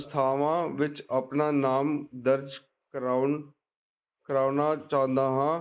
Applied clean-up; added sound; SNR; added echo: neural mask model Resemble Enhance denoiser.